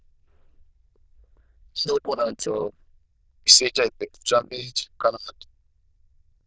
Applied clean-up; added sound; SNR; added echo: neural diffusion model UNIVERSE++.